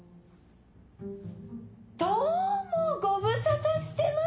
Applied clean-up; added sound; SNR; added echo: none; none; none; none.